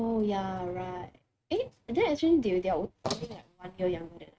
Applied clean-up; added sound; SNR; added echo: neural mask model RNNoise.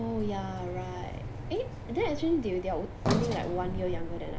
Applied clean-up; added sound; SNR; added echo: none; Cricket + Sliding door; 4 dB; none.